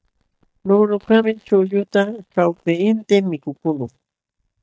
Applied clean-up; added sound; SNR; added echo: neural mask model DeepFilterNet 3.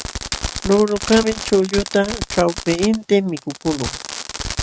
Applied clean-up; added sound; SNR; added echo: none; Fireworks; 8 dB; none.